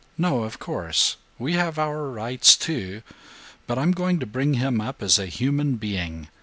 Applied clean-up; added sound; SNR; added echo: none; none; none; none.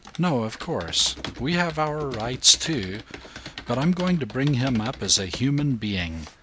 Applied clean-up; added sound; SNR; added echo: none; Computer keyboard; 15 dB; none.